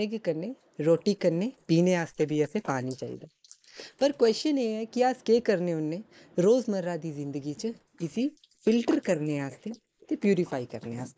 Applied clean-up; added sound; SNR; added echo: neural mask model Resemble Enhance denoiser.